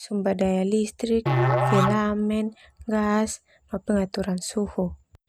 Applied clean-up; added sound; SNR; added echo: none; Musical instrument; 1 dB; none.